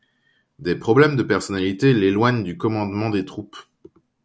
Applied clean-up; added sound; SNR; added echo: none; none; none; none.